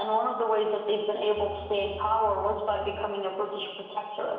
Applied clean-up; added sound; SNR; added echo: none; Bowed string instrument; 16 dB; reverberation time 1.2 s.